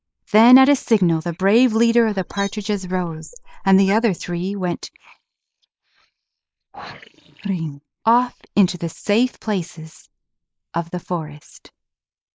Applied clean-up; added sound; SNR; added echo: neural mask model Resemble Enhance denoiser.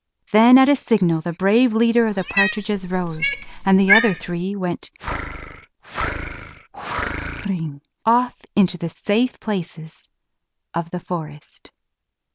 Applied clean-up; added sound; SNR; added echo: none; Cat; 3 dB; none.